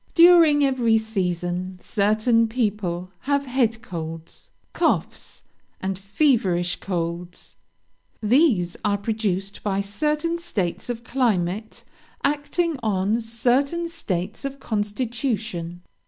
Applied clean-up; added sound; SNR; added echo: none; none; none; none.